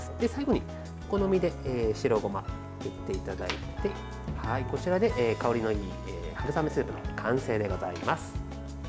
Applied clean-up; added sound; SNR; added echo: none; none; none; none.